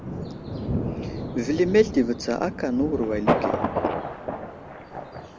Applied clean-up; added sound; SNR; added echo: none; Thunder; 2 dB; none.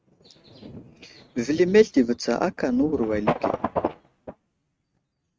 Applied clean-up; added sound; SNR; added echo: neural mask model RNNoise.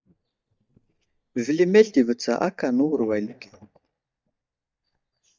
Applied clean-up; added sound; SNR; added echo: neural mask model DeepFilterNet 3.